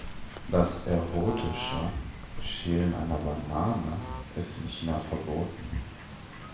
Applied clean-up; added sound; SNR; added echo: none; Bird / Fowl; 8 dB; reverberation time 0.6 s.